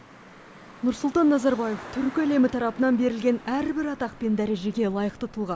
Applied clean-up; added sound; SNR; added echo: none; Traffic noise, roadway noise; 19 dB; none.